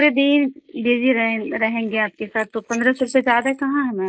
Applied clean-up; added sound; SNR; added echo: neural mask model Resemble Enhance denoiser.